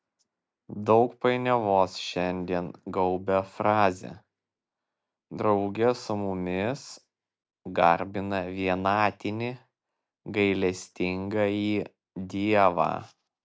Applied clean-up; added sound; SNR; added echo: none; none; none; none.